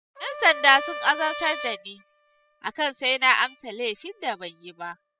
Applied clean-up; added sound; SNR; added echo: classical method spectral subtraction.